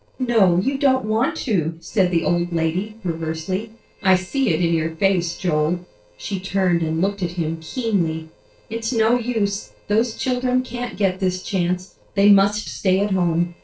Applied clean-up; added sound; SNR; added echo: neural separator model SepFormer DNS4.